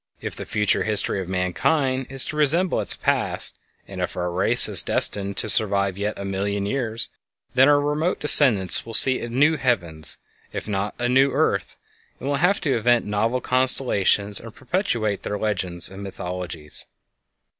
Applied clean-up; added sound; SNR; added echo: none; none; none; none.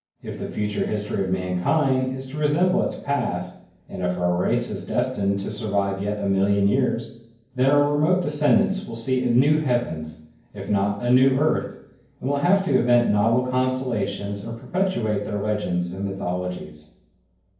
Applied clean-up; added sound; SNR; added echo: none; none; none; reverberation time 0.9 s.